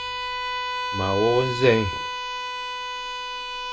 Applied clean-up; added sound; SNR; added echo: none; Bowed string instrument; 3 dB; reverberation time 0.2 s.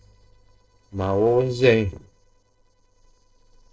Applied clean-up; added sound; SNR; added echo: neural separator model SepFormer DNS4.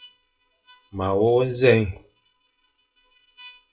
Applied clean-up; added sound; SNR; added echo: classical method WPE with log-MMSE.